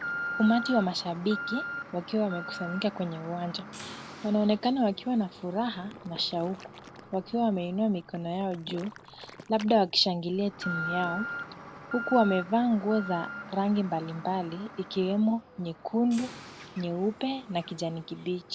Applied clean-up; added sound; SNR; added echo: none; Alarm; 11 dB; none.